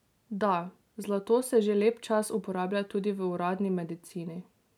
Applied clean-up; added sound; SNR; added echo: none; none; none; none.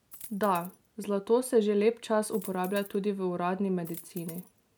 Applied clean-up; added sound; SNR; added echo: none; Coin (dropping); 18 dB; none.